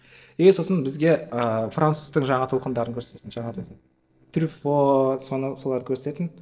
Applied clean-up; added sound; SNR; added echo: neural separator model SepFormer DNS4.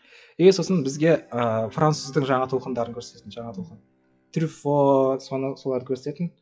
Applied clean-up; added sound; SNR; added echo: classical method WPE with log-MMSE.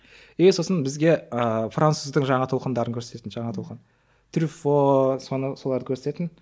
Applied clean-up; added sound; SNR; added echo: none; none; none; none.